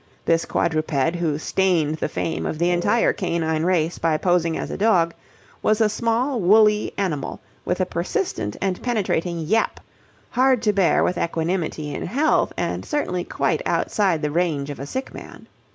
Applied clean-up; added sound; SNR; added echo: none; Wind instrument, woodwind instrument; 12 dB; none.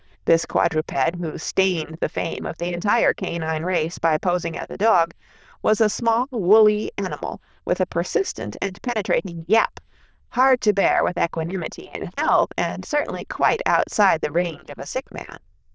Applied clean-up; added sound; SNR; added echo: neural diffusion model UNIVERSE++.